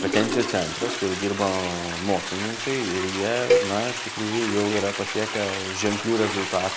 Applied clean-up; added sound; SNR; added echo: none; Toilet flush + Cowbell; 2 dB; none.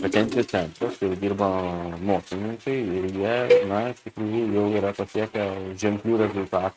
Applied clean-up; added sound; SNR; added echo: neural mask model RNNoise.